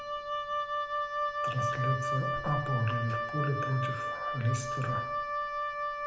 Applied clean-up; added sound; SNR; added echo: none; Wind instrument, woodwind instrument; -1 dB; reverberation time 0.8 s.